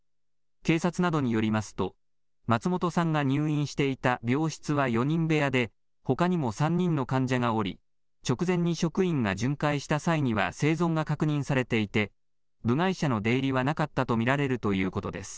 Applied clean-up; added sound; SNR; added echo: none; none; none; none.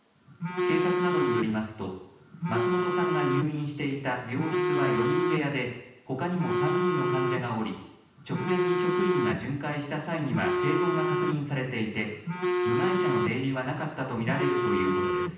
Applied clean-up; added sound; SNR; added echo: none; Telephone; -1 dB; reverberation time 0.9 s.